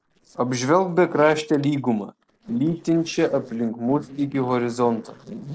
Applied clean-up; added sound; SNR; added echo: neural separator model SepFormer DNS4.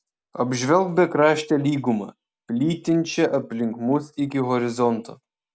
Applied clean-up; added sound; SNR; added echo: none; none; none; none.